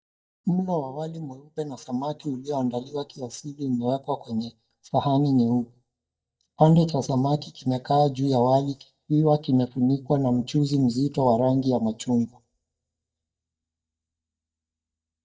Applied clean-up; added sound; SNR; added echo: neural mask model DeepFilterNet 3.